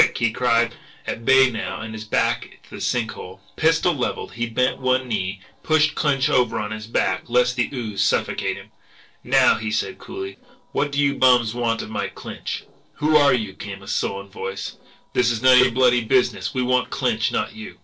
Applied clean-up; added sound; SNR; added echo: neural separator model SepFormer DNS4.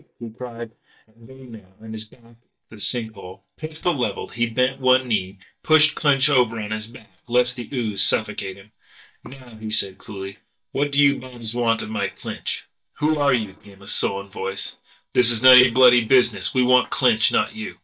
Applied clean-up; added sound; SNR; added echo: neural mask model DeepFilterNet 3.